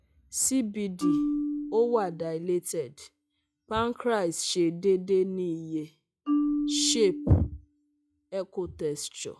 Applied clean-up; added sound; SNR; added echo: classical method log-MMSE.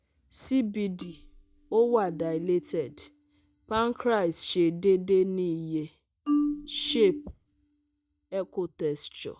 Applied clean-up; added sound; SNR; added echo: neural mask model DeepFilterNet 3.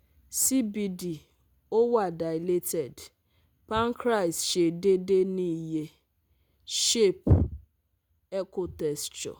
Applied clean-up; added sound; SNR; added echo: none; none; none; none.